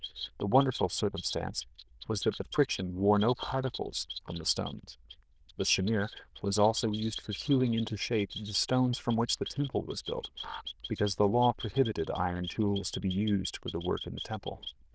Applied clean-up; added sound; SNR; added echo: neural diffusion model UNIVERSE++.